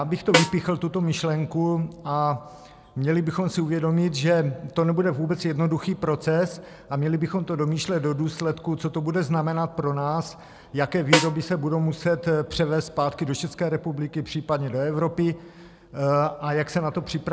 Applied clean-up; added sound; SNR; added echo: none; Snare drum; 2 dB; none.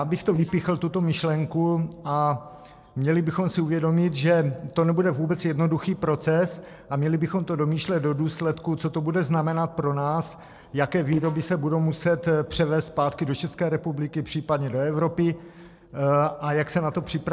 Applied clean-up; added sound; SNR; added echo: neural separator model SepFormer DNS4.